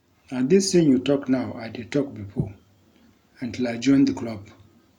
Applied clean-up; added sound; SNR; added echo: none; none; none; none.